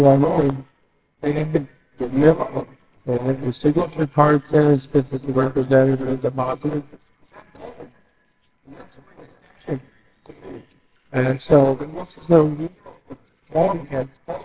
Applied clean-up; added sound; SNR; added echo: neural separator model SepFormer WHAMR!.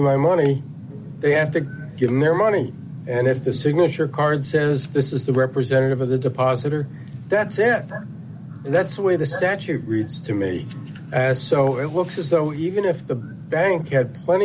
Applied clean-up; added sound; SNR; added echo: none; none; none; none.